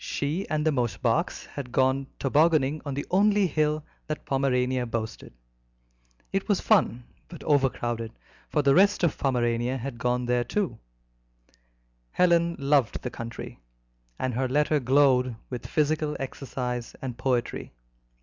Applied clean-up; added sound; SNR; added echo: none; none; none; none.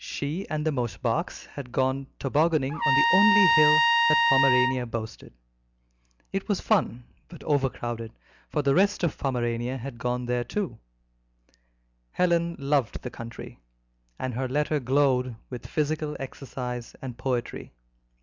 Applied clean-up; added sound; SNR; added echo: none; Trumpet; -5 dB; none.